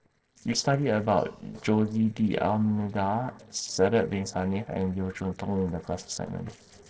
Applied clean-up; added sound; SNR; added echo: neural separator model SepFormer DNS4.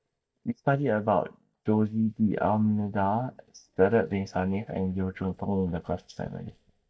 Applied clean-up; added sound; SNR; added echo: neural mask model DeepFilterNet 3.